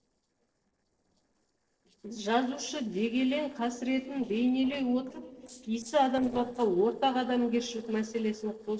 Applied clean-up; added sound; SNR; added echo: neural separator model SepFormer DNS4.